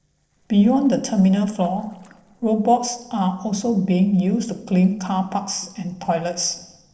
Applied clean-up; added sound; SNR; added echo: neural separator model SepFormer DNS4.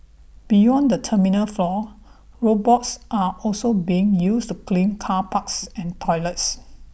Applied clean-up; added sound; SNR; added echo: none; none; none; none.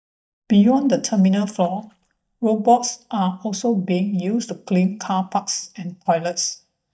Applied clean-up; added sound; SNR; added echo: neural mask model DeepFilterNet 3.